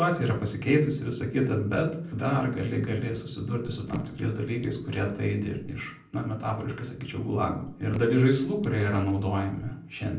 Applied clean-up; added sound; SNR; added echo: none; Raindrop / Drip; 16 dB; reverberation time 0.6 s.